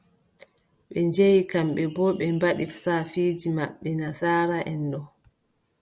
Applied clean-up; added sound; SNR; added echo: none; none; none; none.